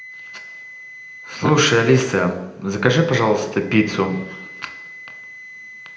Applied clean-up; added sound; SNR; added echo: none; Wind instrument, woodwind instrument; 18 dB; reverberation time 0.7 s.